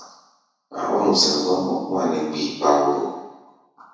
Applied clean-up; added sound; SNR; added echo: none; none; none; reverberation time 1.1 s.